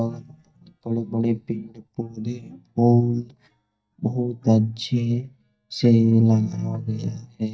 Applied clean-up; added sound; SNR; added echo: neural mask model DeepFilterNet 3.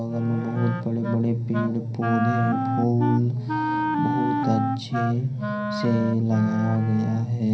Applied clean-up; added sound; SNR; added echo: none; Wind instrument, woodwind instrument; 4 dB; reverberation time 0.3 s.